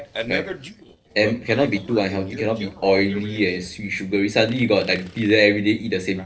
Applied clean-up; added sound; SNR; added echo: neural separator model SepFormer DNS4.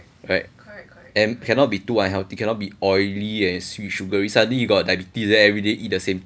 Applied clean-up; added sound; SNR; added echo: none; none; none; none.